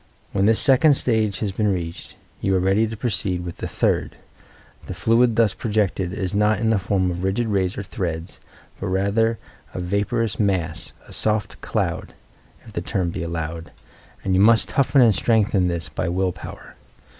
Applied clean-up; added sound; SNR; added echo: none; none; none; none.